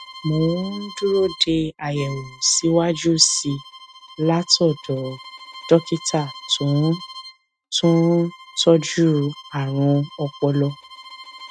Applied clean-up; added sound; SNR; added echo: none; Bowed string instrument; 19 dB; none.